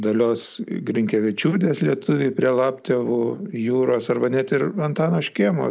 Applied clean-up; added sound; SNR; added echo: none; none; none; none.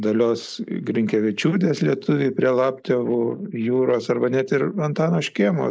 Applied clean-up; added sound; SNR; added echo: neural mask model Resemble Enhance denoiser.